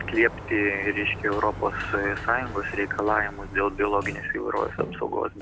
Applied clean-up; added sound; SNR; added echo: none; Sliding door; 11 dB; none.